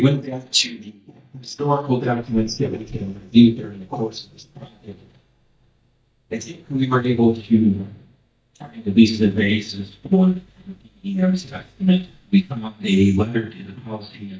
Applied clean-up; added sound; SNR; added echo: neural mask model DeepFilterNet 3.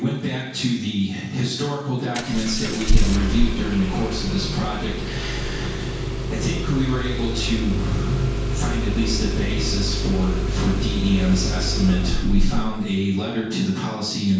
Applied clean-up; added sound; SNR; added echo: none; Engine starting; 0 dB; reverberation time 0.6 s.